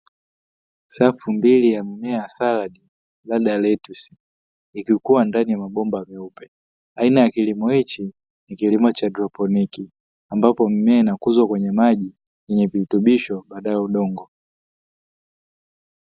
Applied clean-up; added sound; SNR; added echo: none; none; none; none.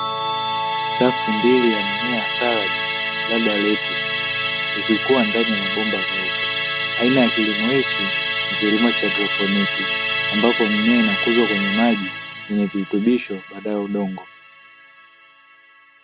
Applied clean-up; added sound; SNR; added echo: none; Musical instrument; 1 dB; none.